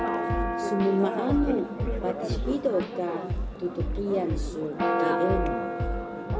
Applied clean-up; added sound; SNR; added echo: none; Church bell + Drum / Drum kit; -1 dB; none.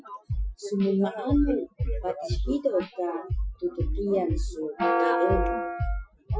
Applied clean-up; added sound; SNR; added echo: classical method Wiener filter.